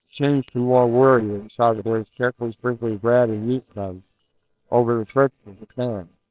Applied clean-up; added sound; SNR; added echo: neural separator model SepFormer WHAMR!.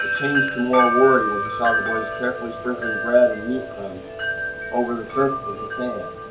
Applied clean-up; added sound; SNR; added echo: none; Wind chime; 2 dB; reverberation time 0.3 s.